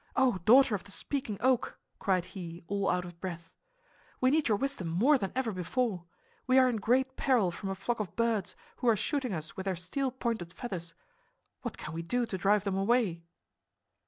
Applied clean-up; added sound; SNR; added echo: none; none; none; none.